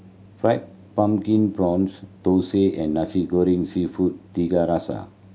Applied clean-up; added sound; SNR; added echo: none; none; none; none.